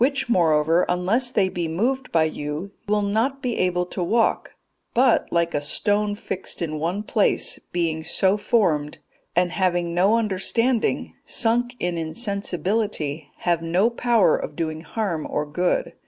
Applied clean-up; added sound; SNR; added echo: none; none; none; none.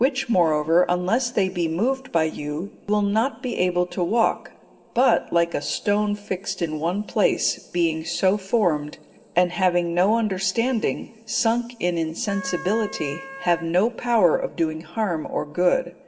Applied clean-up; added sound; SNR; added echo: none; Wind instrument, woodwind instrument; 14 dB; reverberation time 2.3 s.